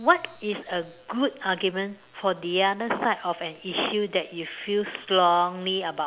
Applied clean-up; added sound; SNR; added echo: none; none; none; none.